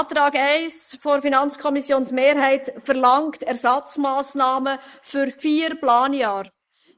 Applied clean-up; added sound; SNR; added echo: neural mask model Resemble Enhance denoiser.